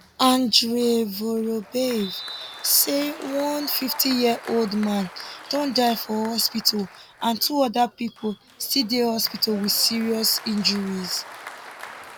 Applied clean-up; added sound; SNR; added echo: none; Applause; 18 dB; none.